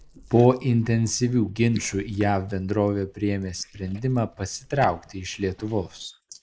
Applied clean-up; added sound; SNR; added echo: neural mask model Resemble Enhance denoiser.